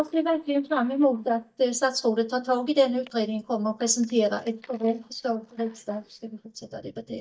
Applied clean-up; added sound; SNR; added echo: neural mask model DeepFilterNet 3.